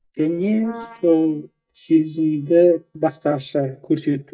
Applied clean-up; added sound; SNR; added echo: neural mask model DeepFilterNet 3.